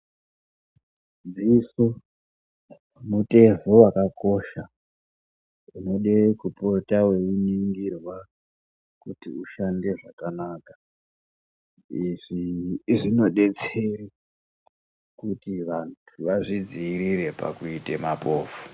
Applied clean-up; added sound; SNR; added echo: none; none; none; none.